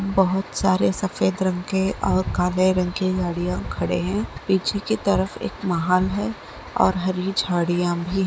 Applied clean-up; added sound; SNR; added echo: none; none; none; none.